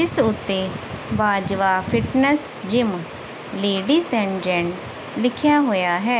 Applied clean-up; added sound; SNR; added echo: none; none; none; none.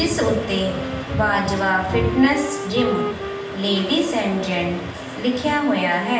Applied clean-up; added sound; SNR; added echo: none; Wind instrument, woodwind instrument; 10 dB; reverberation time 0.7 s.